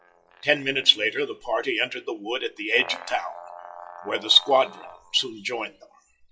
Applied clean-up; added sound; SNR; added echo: classical method WPE with log-MMSE.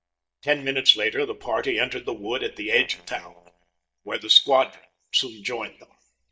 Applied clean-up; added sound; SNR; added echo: neural mask model DeepFilterNet 3.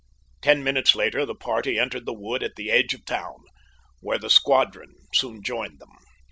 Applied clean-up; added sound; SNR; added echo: none; none; none; none.